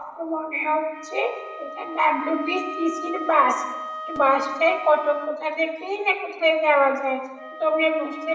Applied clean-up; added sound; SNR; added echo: none; Wind instrument, woodwind instrument; 12 dB; reverberation time 1.2 s.